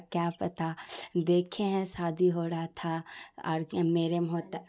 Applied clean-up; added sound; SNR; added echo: none; none; none; none.